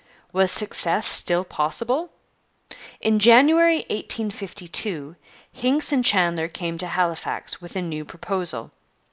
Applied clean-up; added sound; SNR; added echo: none; none; none; none.